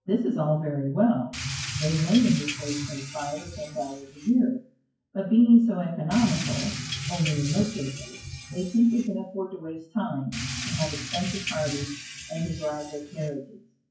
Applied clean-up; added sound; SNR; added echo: classical method WPE with log-MMSE.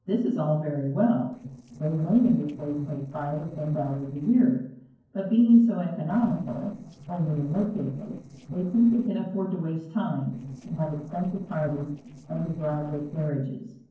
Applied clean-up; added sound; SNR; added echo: neural separator model SepFormer DNS4.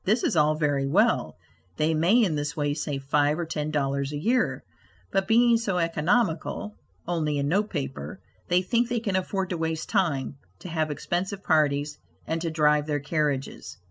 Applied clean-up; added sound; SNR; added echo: none; none; none; none.